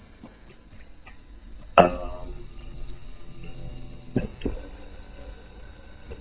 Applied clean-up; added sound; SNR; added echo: neural mask model DeepFilterNet 3.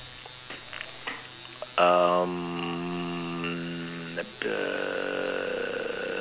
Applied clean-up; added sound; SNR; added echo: none; none; none; none.